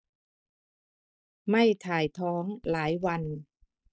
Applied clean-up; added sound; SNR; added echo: neural mask model DeepFilterNet 3.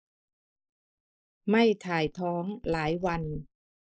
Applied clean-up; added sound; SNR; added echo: neural mask model Resemble Enhance denoiser.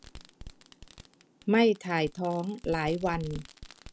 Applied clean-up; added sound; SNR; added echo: none; Fireworks; 17 dB; none.